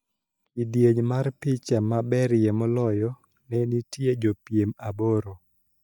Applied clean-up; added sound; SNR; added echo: neural mask model DeepFilterNet 3.